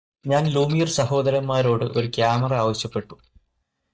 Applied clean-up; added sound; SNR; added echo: neural mask model DeepFilterNet 3.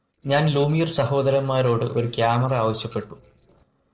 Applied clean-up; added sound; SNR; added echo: neural separator model SepFormer DNS4.